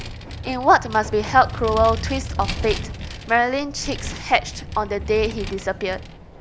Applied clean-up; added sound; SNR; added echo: none; Vehicle; 8 dB; none.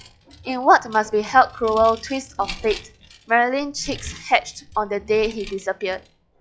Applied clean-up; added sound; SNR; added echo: classical method log-MMSE.